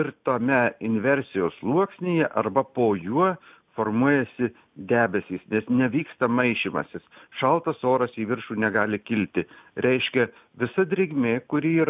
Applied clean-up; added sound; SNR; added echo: none; none; none; none.